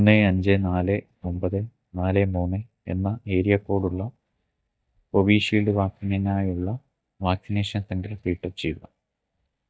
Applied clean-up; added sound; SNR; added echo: neural mask model DeepFilterNet 3.